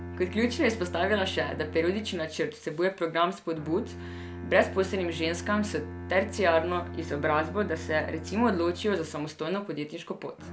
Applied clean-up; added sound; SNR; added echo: none; Bowed string instrument; 11 dB; none.